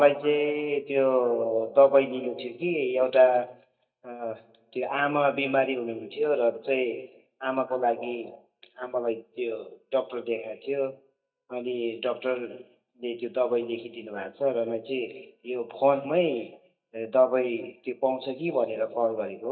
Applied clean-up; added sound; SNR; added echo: neural mask model DeepFilterNet 3.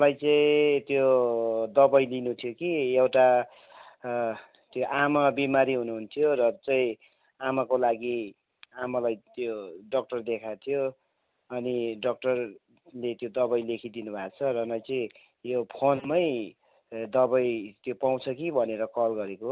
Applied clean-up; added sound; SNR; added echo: none; none; none; none.